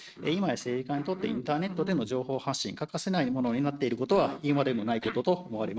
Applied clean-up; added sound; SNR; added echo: neural mask model RNNoise.